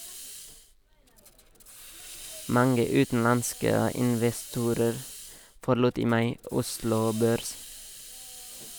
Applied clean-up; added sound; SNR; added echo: none; Hiss; 16 dB; none.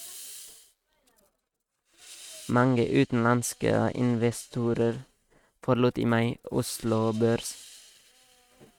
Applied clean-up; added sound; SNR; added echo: neural mask model RNNoise.